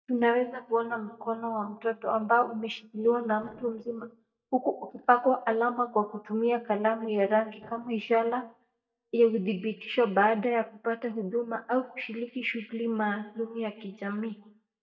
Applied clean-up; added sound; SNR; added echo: neural mask model DeepFilterNet 3.